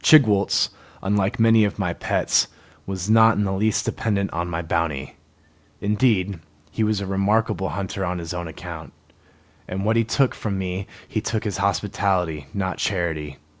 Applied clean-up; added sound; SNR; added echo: none; none; none; none.